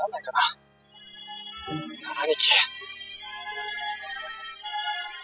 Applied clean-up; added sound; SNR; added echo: classical method spectral subtraction.